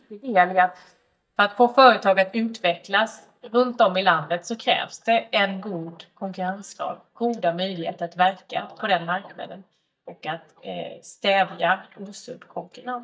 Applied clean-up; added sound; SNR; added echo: neural mask model DeepFilterNet 3.